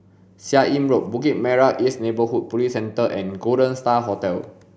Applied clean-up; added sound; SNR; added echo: none; none; none; none.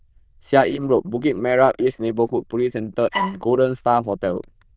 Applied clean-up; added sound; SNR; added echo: neural diffusion model UNIVERSE++.